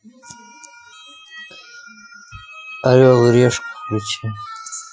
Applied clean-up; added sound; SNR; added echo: classical method Wiener filter.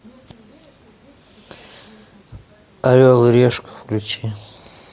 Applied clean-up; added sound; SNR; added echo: none; none; none; none.